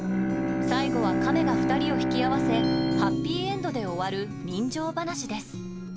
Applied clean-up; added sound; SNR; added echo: none; Bowed string instrument; -3 dB; none.